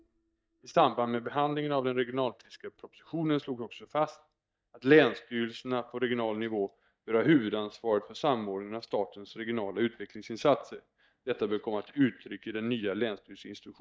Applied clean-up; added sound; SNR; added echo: neural mask model DeepFilterNet 3.